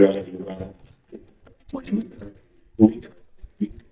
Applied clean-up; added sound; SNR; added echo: neural mask model DeepFilterNet 3.